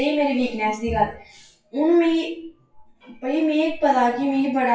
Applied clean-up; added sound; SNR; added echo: classical method WPE with log-MMSE.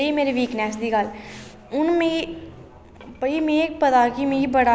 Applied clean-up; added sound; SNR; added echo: none; none; none; none.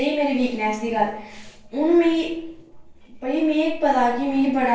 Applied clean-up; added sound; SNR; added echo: neural separator model SepFormer DNS4.